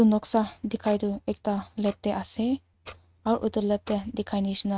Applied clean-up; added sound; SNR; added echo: neural mask model RNNoise.